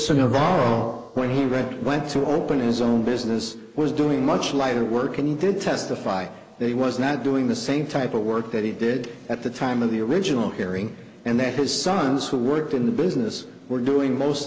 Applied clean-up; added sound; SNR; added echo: neural mask model Resemble Enhance denoiser.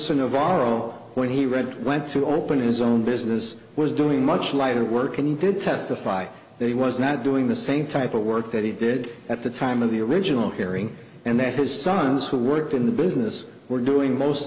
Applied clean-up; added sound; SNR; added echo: none; none; none; none.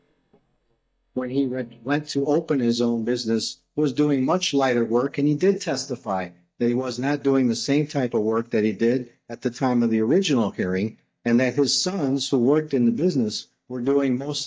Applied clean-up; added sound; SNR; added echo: neural mask model DeepFilterNet 3.